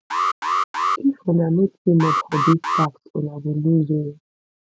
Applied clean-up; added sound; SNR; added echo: none; Alarm; 3 dB; none.